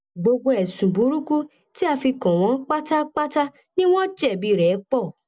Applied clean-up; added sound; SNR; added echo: none; none; none; none.